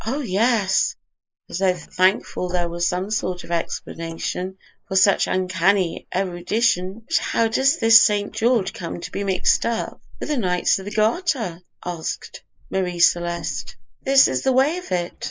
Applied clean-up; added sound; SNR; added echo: neural mask model Resemble Enhance denoiser.